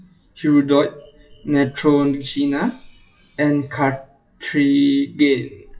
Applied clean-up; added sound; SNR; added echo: classical method WPE with log-MMSE.